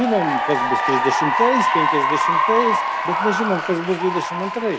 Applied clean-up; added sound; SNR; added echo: none; Applause / Cheering; -3 dB; none.